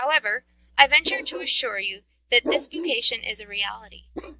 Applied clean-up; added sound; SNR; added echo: neural mask model DeepFilterNet 3.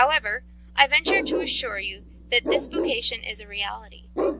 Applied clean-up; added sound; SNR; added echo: none; Bark; 4 dB; none.